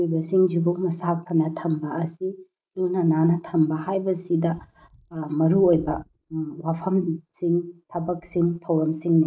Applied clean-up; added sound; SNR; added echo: neural mask model Resemble Enhance denoiser.